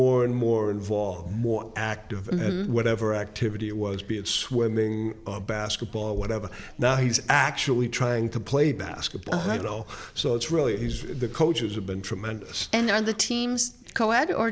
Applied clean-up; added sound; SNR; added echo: none; none; none; none.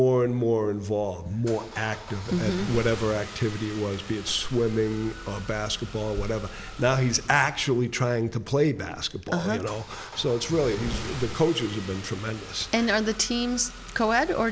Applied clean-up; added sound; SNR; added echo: none; Engine starting / Car + Clapping; 14 dB; none.